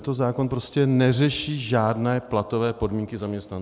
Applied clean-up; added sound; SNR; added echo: none; none; none; none.